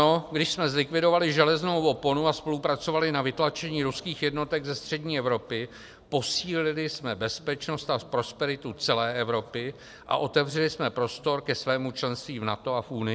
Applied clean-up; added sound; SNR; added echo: none; none; none; none.